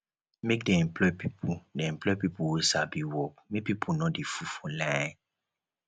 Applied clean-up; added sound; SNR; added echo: none; none; none; none.